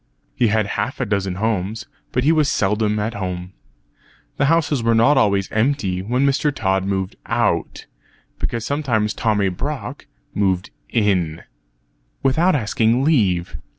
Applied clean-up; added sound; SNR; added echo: none; none; none; none.